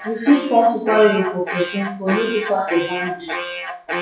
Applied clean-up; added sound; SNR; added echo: classical method WPE with log-MMSE.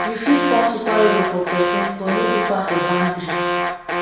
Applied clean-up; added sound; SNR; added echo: none; Alarm; 1 dB; reverberation time 1.1 s.